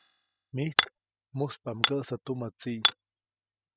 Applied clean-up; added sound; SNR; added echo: classical method spectral subtraction.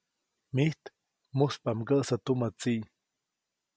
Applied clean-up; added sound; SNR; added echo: none; none; none; none.